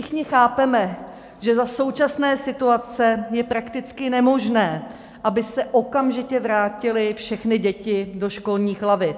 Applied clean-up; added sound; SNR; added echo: none; none; none; none.